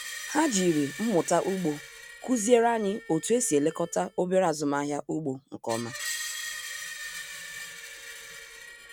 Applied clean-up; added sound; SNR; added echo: none; Screech; 12 dB; none.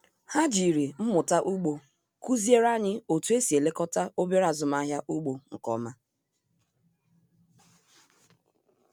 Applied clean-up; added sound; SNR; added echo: none; none; none; none.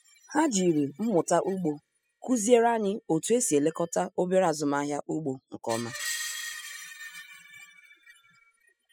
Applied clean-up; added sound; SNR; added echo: classical method spectral subtraction.